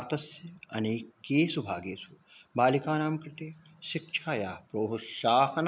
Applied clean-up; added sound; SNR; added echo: none; none; none; none.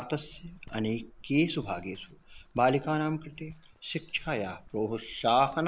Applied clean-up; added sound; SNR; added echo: neural mask model Resemble Enhance denoiser.